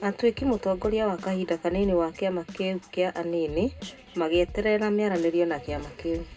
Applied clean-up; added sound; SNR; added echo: none; Drum kit; 16 dB; reverberation time 0.2 s.